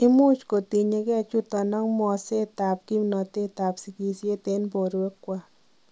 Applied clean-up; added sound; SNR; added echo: none; none; none; none.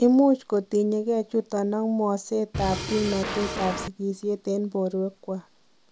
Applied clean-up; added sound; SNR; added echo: none; Drum kit; 6 dB; none.